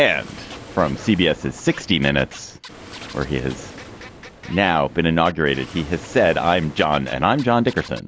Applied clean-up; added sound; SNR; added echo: none; Waves, surf + Scratching (performance technique); 17 dB; none.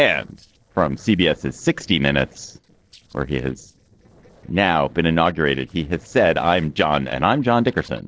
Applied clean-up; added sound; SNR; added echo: neural separator model SepFormer DNS4.